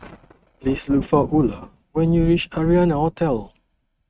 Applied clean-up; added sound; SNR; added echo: neural mask model RNNoise.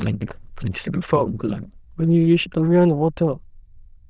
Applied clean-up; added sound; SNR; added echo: neural diffusion model UNIVERSE++.